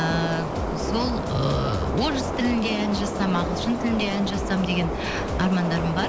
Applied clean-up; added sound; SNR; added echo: none; Subway, metro, underground; 3 dB; none.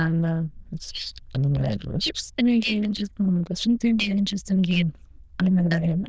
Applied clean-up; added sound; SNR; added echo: neural diffusion model UNIVERSE++.